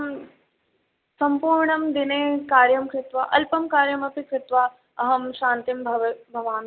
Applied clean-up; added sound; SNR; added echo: none; none; none; none.